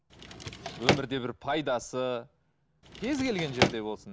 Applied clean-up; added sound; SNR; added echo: none; Drawer open or close; -2 dB; none.